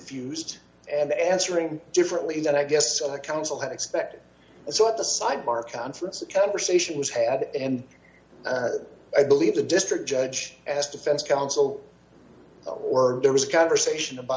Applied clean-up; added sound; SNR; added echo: none; none; none; none.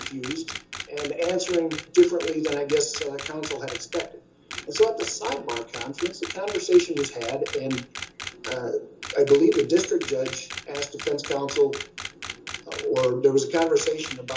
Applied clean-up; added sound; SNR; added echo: none; Camera; 12 dB; reverberation time 0.2 s.